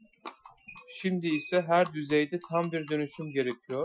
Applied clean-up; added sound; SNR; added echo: classical method Wiener filter.